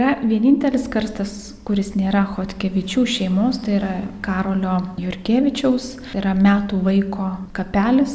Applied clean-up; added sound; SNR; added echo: none; none; none; none.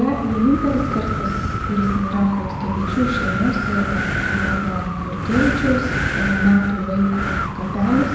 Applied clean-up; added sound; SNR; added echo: none; Wind; 2 dB; reverberation time 1.0 s.